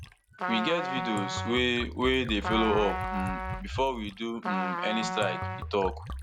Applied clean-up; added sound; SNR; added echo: none; Trumpet + Liquid; 4 dB; none.